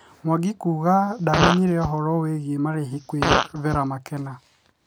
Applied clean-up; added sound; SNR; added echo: none; Fart; 3 dB; none.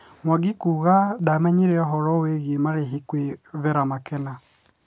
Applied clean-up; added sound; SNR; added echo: none; none; none; none.